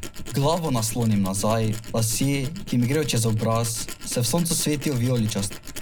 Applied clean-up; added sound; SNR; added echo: none; Tools; 10 dB; none.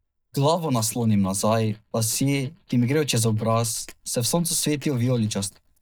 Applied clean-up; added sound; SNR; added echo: neural mask model DeepFilterNet 3.